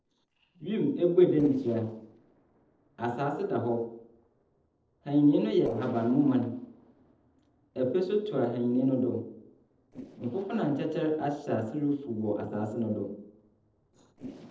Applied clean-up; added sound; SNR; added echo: neural separator model SepFormer DNS4.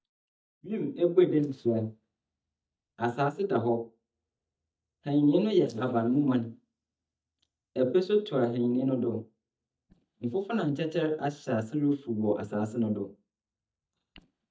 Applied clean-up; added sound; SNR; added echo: neural mask model DeepFilterNet 3.